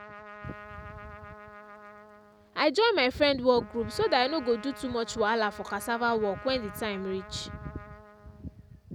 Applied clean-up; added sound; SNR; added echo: none; Trumpet; 17 dB; none.